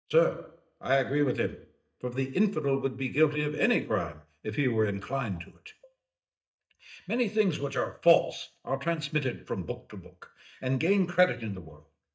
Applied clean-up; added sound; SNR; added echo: neural mask model DeepFilterNet 3.